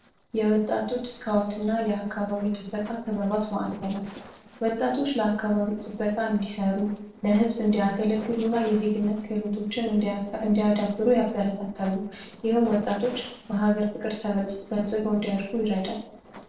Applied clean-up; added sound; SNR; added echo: neural separator model SepFormer DNS4.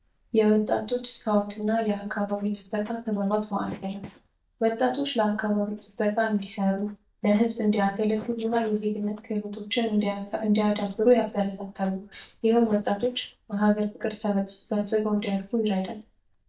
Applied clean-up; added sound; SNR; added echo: neural mask model DeepFilterNet 3.